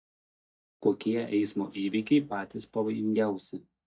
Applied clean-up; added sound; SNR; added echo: neural mask model DeepFilterNet 3.